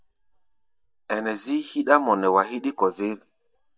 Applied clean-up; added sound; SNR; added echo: neural mask model DeepFilterNet 3.